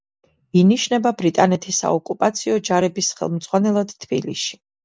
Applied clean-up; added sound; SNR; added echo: none; none; none; none.